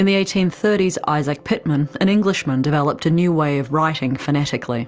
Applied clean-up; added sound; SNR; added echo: none; none; none; none.